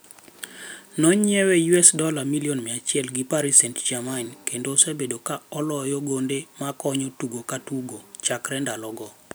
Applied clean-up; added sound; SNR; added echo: none; none; none; none.